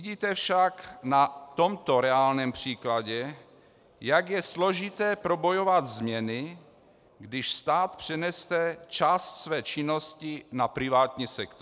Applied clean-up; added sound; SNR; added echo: none; none; none; none.